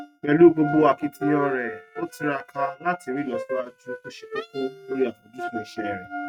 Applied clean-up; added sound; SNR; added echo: neural mask model RNNoise.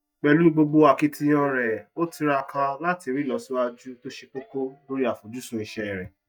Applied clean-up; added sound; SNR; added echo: neural mask model DeepFilterNet 3.